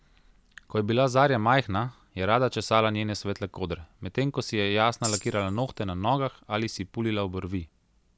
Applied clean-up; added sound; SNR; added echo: none; Tambourine; 12 dB; none.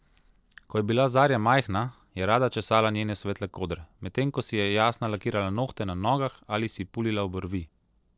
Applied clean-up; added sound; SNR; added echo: neural separator model SepFormer DNS4.